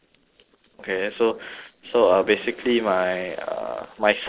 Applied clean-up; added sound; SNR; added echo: neural separator model SepFormer DNS4.